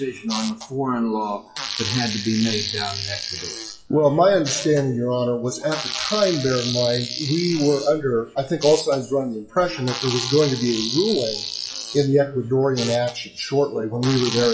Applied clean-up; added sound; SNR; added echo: classical method WPE with log-MMSE.